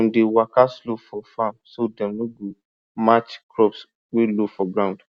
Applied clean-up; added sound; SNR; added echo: none; none; none; none.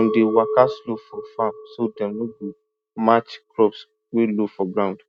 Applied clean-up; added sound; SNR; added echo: neural mask model RNNoise.